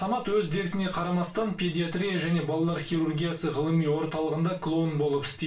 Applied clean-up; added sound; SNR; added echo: none; none; none; reverberation time 0.3 s.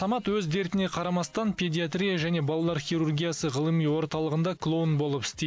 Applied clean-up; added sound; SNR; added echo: none; none; none; none.